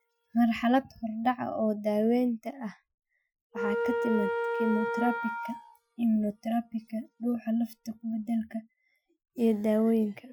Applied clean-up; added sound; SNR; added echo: classical method Wiener filter.